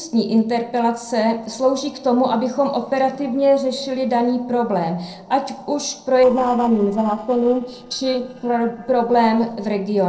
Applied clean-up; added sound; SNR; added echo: neural separator model SepFormer DNS4.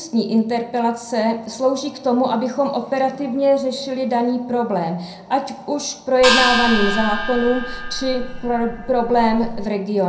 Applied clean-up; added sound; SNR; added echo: none; Gong; 3 dB; reverberation time 0.5 s.